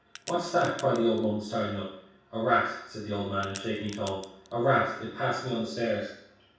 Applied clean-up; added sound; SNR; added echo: none; Crack; 18 dB; reverberation time 0.7 s.